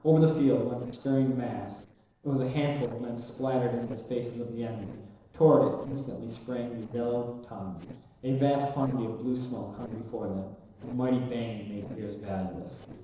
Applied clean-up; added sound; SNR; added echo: neural separator model SepFormer DNS4.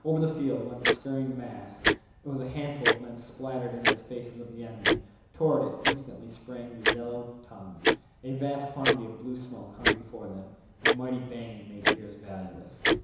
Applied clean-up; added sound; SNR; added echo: none; Tick-tock; -3 dB; reverberation time 1.0 s.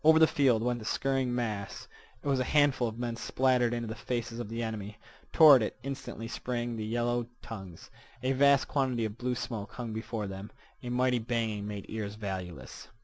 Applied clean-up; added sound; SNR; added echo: none; none; none; none.